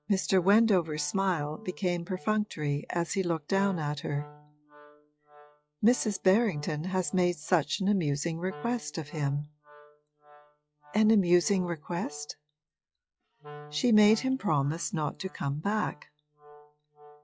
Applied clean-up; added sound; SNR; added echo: classical method log-MMSE.